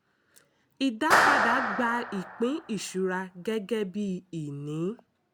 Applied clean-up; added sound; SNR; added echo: none; Clapping; -2 dB; none.